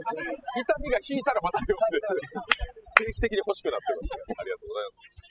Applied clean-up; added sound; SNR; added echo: classical method spectral subtraction.